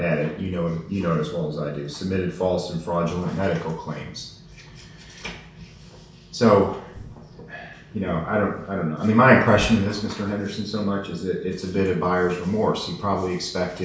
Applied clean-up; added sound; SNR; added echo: none; none; none; reverberation time 0.6 s.